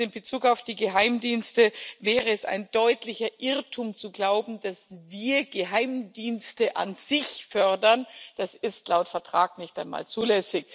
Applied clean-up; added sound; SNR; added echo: none; none; none; none.